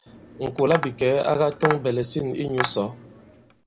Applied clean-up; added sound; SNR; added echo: none; Tap; 9 dB; none.